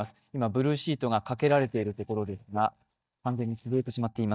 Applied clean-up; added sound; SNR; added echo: neural mask model DeepFilterNet 3.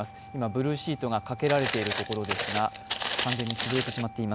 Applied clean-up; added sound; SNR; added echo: none; Walk, footsteps; 3 dB; none.